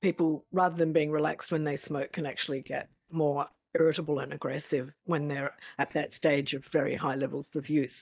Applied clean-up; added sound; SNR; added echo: neural mask model DeepFilterNet 3.